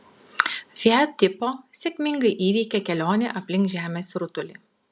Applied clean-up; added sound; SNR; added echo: none; none; none; none.